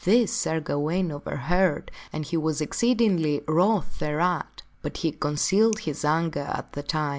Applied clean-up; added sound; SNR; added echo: none; none; none; none.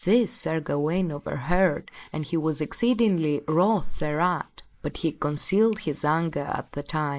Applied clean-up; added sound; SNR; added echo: neural mask model Resemble Enhance denoiser.